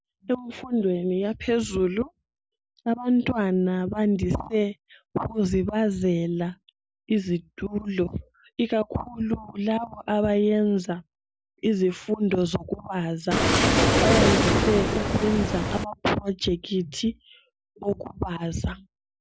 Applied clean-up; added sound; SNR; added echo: none; Waves, surf; -4 dB; none.